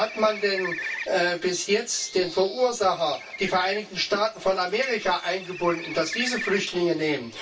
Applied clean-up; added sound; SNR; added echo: none; Bird; 12 dB; reverberation time 0.2 s.